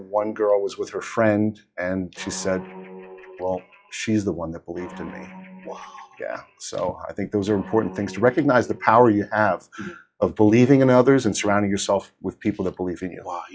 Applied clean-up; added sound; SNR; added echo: classical method log-MMSE.